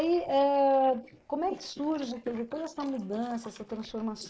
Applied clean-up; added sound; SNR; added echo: neural mask model Resemble Enhance denoiser.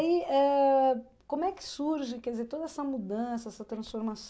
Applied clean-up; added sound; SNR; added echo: none; none; none; none.